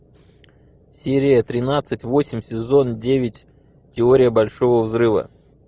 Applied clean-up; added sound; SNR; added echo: none; none; none; none.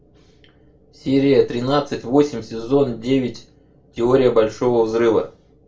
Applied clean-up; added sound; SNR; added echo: none; none; none; reverberation time 0.3 s.